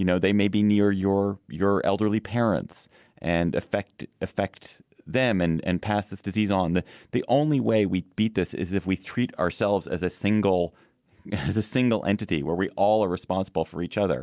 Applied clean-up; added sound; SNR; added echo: none; none; none; none.